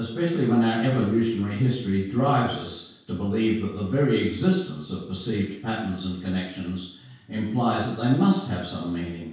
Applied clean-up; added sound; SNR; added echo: none; none; none; reverberation time 0.6 s.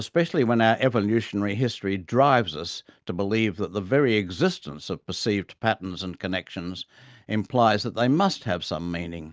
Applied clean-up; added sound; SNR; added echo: none; none; none; none.